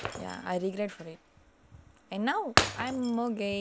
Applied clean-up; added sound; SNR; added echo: none; Shatter; 2 dB; none.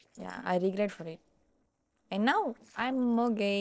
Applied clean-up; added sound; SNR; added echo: neural separator model SepFormer DNS4.